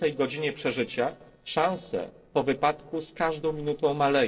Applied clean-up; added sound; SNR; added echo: neural separator model SepFormer DNS4.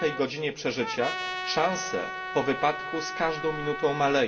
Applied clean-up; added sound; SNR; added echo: none; Trumpet; 7 dB; reverberation time 2.1 s.